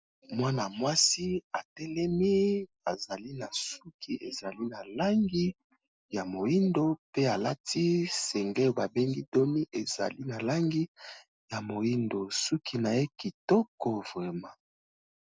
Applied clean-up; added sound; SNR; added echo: none; none; none; none.